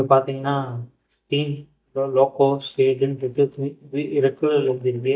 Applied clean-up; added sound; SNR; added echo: neural mask model DeepFilterNet 3.